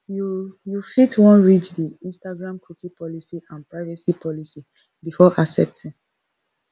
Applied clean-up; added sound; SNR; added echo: none; none; none; none.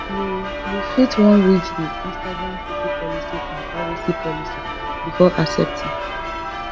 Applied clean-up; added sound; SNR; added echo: none; Church bell; 5 dB; none.